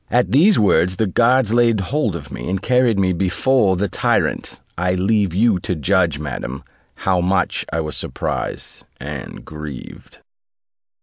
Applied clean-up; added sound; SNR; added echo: none; none; none; none.